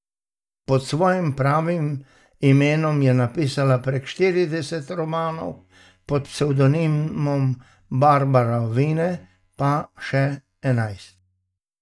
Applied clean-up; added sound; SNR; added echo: neural mask model DeepFilterNet 3.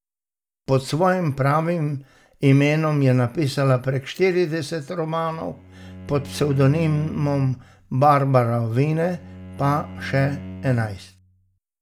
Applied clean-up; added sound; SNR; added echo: none; Bowed string instrument; 17 dB; none.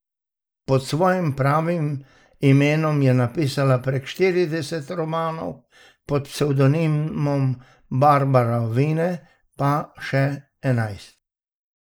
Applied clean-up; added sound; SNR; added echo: neural mask model Resemble Enhance denoiser.